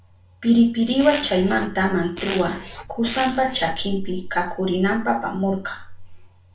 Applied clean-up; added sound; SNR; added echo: none; Zipper (clothing); 11 dB; reverberation time 0.3 s.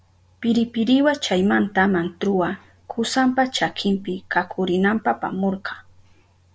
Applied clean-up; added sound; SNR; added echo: none; none; none; none.